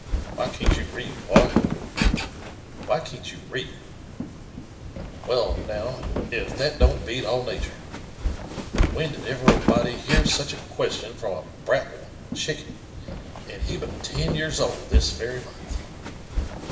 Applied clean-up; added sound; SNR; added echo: none; Walk, footsteps; -3 dB; reverberation time 1.0 s.